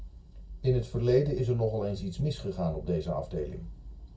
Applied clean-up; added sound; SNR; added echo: none; none; none; reverberation time 0.2 s.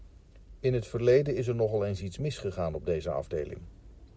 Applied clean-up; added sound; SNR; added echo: none; none; none; none.